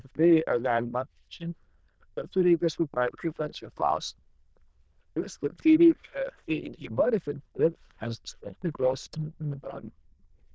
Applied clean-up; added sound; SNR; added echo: neural diffusion model UNIVERSE++.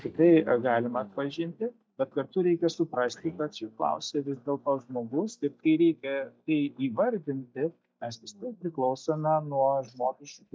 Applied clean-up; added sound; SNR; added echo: neural mask model DeepFilterNet 3.